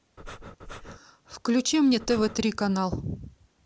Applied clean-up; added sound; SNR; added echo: none; Breathing; 14 dB; none.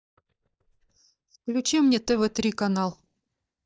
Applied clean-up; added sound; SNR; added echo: neural mask model DeepFilterNet 3.